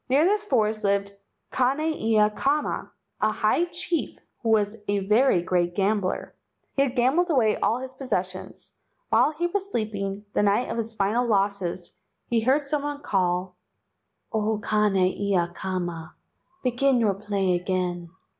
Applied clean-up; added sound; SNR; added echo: none; none; none; none.